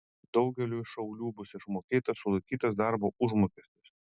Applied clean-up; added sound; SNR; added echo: none; none; none; none.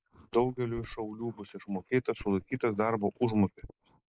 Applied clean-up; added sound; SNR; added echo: neural mask model Resemble Enhance denoiser.